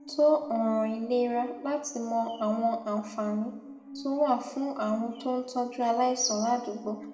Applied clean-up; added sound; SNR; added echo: none; Musical instrument; 18 dB; reverberation time 0.9 s.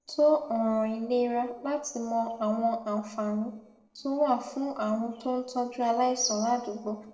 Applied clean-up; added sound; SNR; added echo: neural separator model SepFormer DNS4.